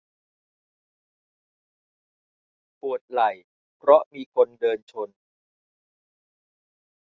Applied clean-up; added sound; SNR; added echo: none; none; none; none.